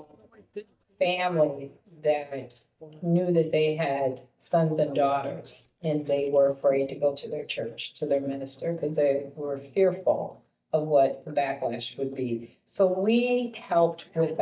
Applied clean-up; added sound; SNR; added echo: neural mask model DeepFilterNet 3.